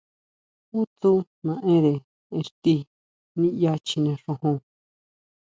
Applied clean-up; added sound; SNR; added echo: none; none; none; none.